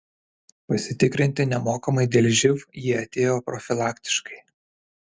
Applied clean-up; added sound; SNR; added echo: none; none; none; none.